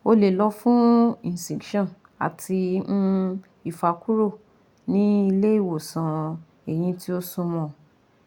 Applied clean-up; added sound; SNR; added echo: none; none; none; none.